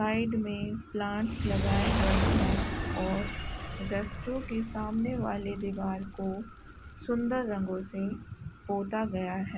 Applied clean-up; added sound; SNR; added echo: none; Fire; 2 dB; none.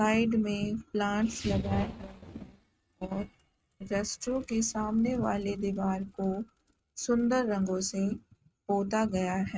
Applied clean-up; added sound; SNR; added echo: neural mask model RNNoise.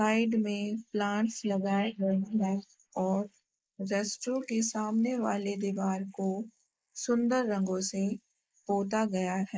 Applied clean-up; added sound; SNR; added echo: neural mask model Resemble Enhance denoiser.